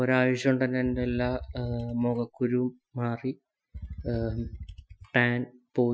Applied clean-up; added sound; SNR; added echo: classical method Wiener filter.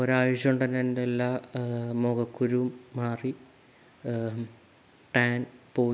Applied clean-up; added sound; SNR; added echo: none; none; none; none.